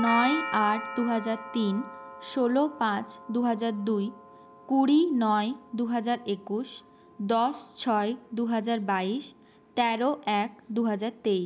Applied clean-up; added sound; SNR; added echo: none; Doorbell; 13 dB; none.